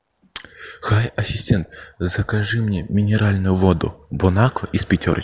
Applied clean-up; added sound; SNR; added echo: none; none; none; none.